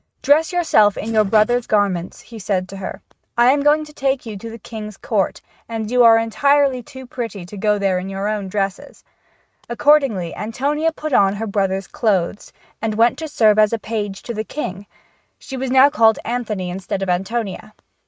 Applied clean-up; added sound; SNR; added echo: neural mask model RNNoise.